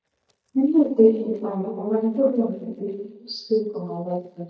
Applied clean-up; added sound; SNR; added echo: neural mask model DeepFilterNet 3.